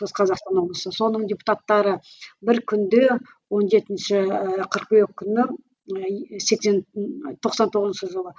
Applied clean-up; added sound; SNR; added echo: none; none; none; none.